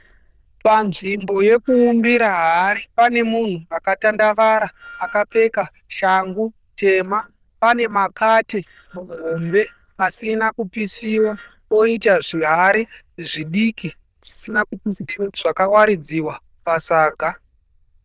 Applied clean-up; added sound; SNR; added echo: neural diffusion model UNIVERSE++.